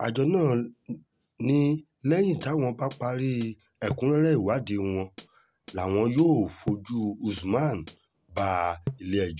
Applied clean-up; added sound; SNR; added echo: none; Hi-hat; 15 dB; none.